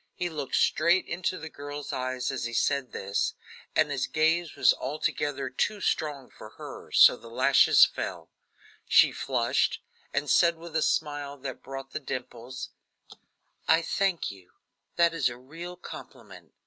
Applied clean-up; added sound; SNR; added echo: none; none; none; none.